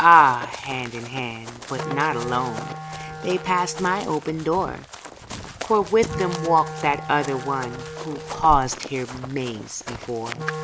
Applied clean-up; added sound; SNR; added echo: none; Wind instrument, woodwind instrument + Run; 11 dB; none.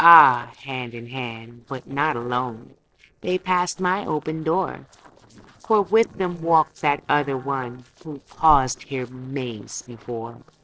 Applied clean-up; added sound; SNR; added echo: neural separator model SepFormer DNS4.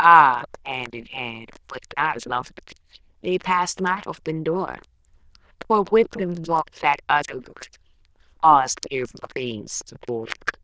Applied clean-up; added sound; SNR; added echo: neural diffusion model UNIVERSE++.